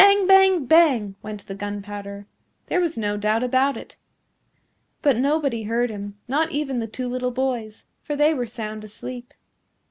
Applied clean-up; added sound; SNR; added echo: none; none; none; none.